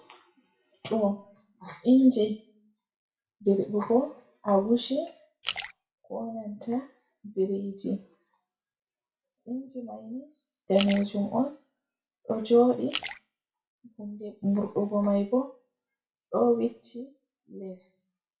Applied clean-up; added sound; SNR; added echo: classical method WPE with log-MMSE.